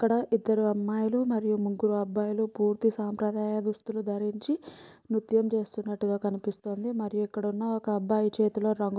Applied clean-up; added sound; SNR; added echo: none; none; none; none.